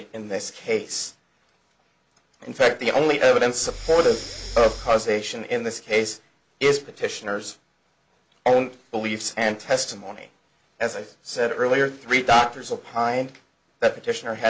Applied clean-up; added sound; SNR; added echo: none; Breathing; 10 dB; none.